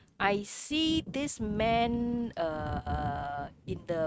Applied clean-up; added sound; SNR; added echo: neural mask model RNNoise.